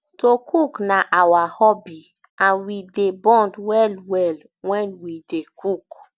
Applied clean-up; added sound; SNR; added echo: none; none; none; none.